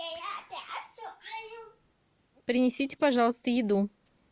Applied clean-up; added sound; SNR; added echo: neural mask model Resemble Enhance denoiser.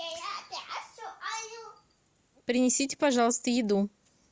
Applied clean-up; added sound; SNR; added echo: none; none; none; none.